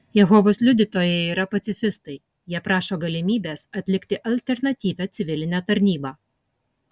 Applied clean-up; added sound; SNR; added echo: none; none; none; none.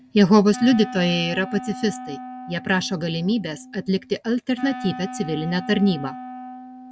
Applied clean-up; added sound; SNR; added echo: none; Wind instrument, woodwind instrument; 14 dB; none.